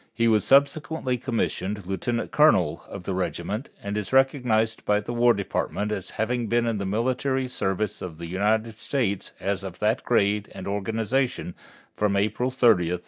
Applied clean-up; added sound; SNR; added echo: none; none; none; none.